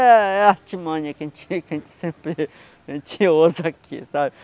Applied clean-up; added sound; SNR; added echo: none; none; none; none.